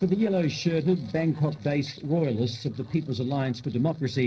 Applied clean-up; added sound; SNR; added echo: neural separator model SepFormer DNS4.